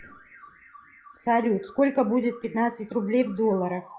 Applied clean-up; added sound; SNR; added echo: classical method log-MMSE.